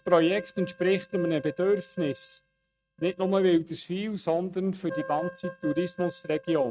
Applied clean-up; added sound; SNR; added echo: neural mask model RNNoise.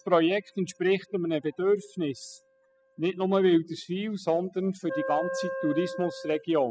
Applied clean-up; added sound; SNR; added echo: classical method spectral subtraction.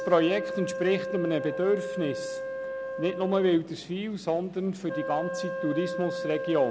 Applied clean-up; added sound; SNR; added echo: none; Wind instrument, woodwind instrument; 6 dB; none.